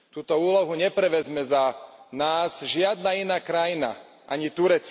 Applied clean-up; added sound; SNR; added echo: none; none; none; none.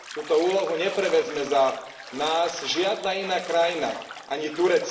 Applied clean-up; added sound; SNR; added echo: none; Bathtub (filling or washing); 14 dB; reverberation time 0.8 s.